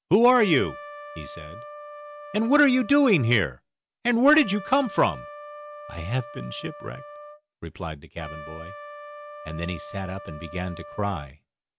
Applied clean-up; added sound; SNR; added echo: none; Trumpet; 15 dB; none.